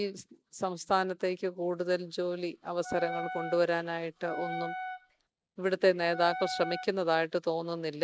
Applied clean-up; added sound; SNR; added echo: none; Wind instrument, woodwind instrument; 8 dB; none.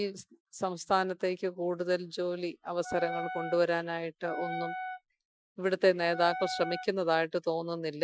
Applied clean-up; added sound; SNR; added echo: classical method Wiener filter.